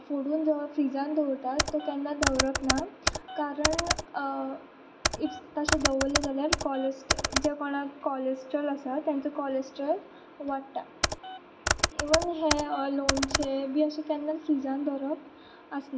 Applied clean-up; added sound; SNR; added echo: none; Computer keyboard; 1 dB; reverberation time 0.5 s.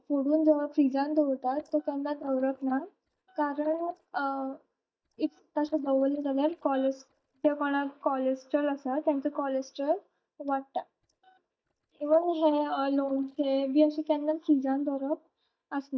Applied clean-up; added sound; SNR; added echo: neural mask model DeepFilterNet 3.